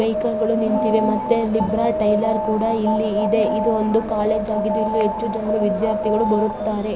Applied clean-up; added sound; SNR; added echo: none; Alarm; 3 dB; none.